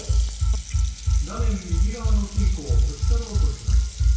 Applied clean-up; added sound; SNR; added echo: none; Water tap, faucet; 20 dB; reverberation time 0.6 s.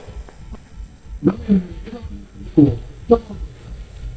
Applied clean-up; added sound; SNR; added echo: neural mask model DeepFilterNet 3.